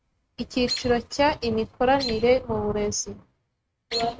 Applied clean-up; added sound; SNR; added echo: neural mask model RNNoise.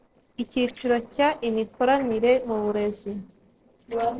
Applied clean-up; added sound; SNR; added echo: neural separator model SepFormer DNS4.